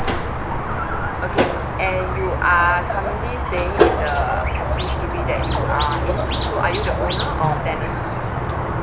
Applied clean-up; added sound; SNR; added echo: none; Squeak; -4 dB; none.